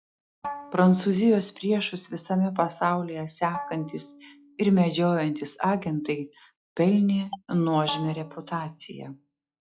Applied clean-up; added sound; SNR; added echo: classical method log-MMSE.